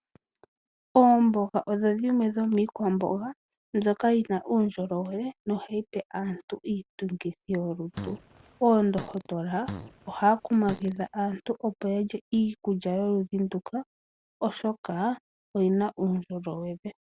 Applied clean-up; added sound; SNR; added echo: none; Fart; 15 dB; none.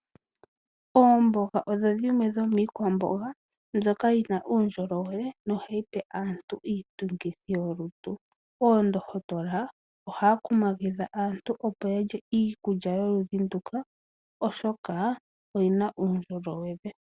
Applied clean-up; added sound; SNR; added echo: none; none; none; none.